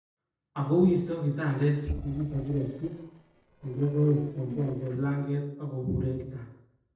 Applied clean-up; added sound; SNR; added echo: neural separator model SepFormer DNS4.